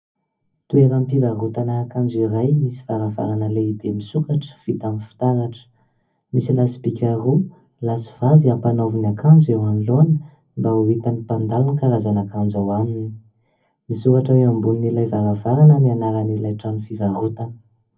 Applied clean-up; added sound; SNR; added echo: none; none; none; reverberation time 0.3 s.